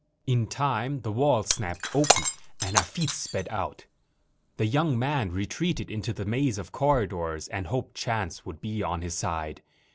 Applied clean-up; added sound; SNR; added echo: none; Shatter; 2 dB; none.